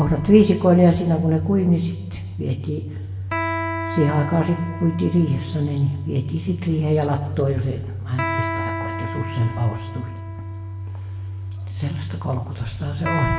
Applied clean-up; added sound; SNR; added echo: none; Electric guitar; 11 dB; reverberation time 1.1 s.